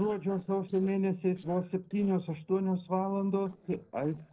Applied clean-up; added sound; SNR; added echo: neural separator model SepFormer DNS4.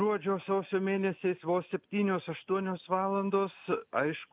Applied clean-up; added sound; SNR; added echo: none; none; none; none.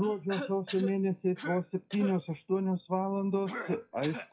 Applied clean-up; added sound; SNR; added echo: classical method WPE with log-MMSE.